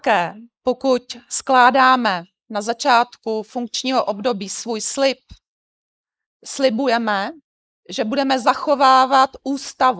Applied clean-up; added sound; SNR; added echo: neural mask model Resemble Enhance denoiser.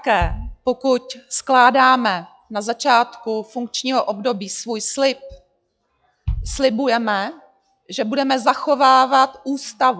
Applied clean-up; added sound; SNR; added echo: classical method log-MMSE.